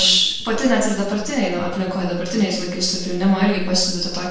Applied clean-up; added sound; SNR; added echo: none; none; none; reverberation time 0.7 s.